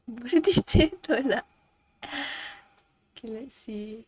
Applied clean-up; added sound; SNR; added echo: neural mask model RNNoise.